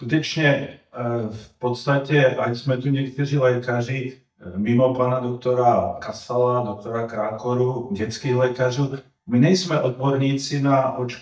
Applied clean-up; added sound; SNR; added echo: neural mask model DeepFilterNet 3.